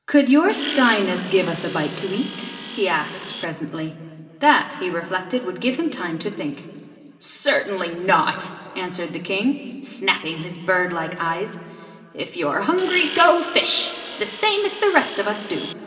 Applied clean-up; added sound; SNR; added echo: none; Tools; 8 dB; reverberation time 2.4 s.